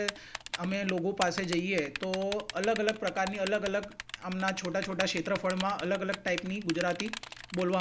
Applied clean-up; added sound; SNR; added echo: none; Typing; 10 dB; none.